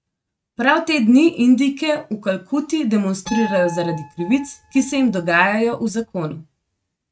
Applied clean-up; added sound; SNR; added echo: neural mask model RNNoise.